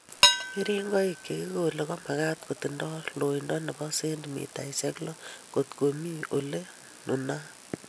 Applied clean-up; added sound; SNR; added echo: none; Dishes, pots, and pans; -1 dB; none.